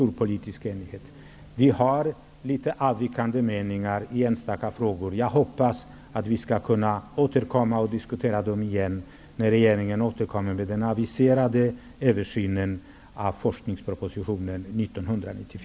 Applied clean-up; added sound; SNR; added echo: none; none; none; none.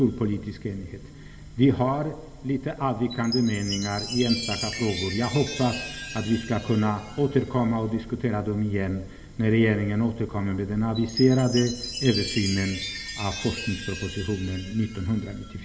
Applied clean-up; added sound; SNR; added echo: none; Chime; 12 dB; reverberation time 1.6 s.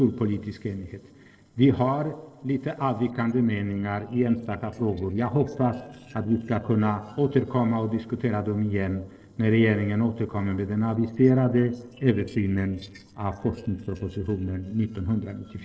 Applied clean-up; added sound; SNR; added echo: neural separator model SepFormer DNS4.